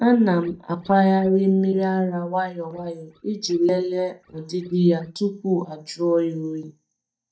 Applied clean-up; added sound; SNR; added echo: neural mask model DeepFilterNet 3.